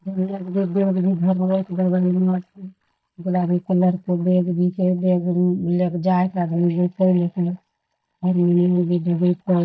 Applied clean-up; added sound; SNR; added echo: neural mask model DeepFilterNet 3.